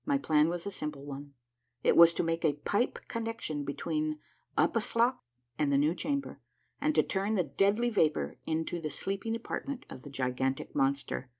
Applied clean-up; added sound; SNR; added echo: none; none; none; none.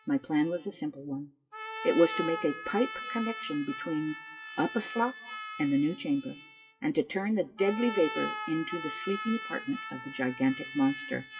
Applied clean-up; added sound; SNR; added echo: classical method WPE with log-MMSE.